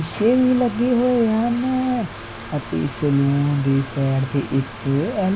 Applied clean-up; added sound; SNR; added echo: none; Mechanical fan; 14 dB; none.